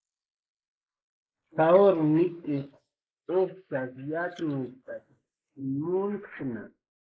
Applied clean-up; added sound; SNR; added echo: neural mask model Resemble Enhance denoiser.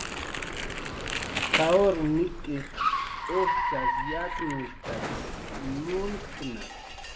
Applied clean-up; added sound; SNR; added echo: none; Car + Crumpling, crinkling; 1 dB; none.